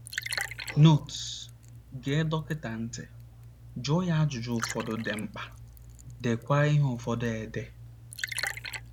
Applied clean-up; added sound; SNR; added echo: none; Liquid; 11 dB; none.